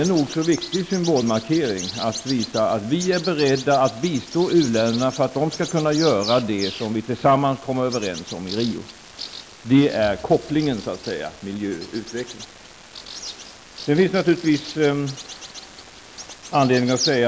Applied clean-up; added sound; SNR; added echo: none; Bird vocalization, bird call, bird song; 13 dB; none.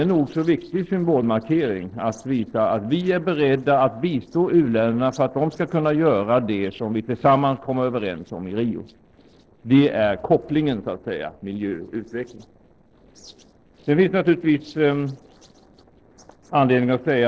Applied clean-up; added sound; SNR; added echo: neural separator model SepFormer DNS4.